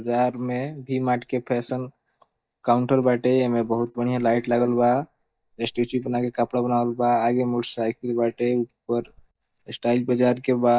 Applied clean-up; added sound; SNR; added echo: neural mask model DeepFilterNet 3.